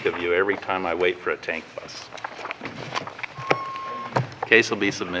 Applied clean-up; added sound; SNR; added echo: none; Wind instrument, woodwind instrument; 10 dB; none.